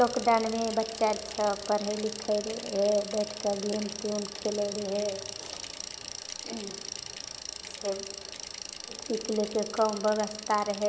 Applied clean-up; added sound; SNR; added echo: none; Bicycle; 10 dB; none.